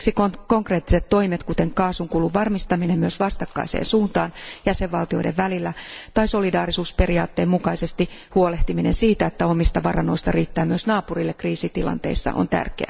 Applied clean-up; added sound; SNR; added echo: none; none; none; none.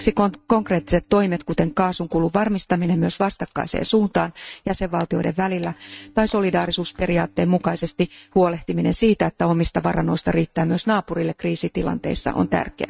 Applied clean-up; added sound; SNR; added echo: neural mask model RNNoise.